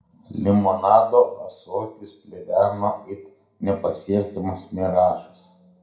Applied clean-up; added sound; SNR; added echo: none; none; none; reverberation time 0.5 s.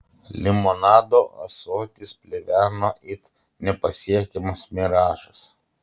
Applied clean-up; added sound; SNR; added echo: none; none; none; none.